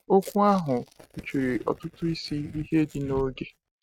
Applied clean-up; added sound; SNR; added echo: neural mask model RNNoise.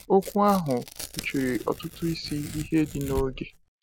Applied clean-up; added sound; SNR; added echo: none; Tearing; 13 dB; none.